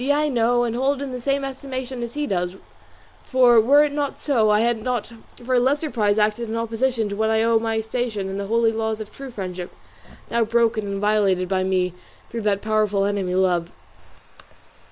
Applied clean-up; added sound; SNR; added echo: none; none; none; none.